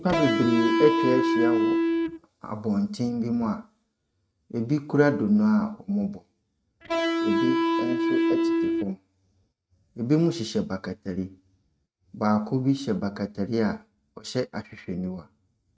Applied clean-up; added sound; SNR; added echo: neural mask model RNNoise.